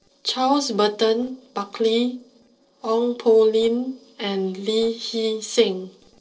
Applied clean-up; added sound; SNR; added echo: neural separator model SepFormer DNS4.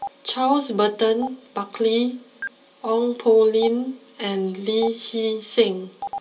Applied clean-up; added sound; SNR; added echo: none; Stream; 17 dB; reverberation time 0.2 s.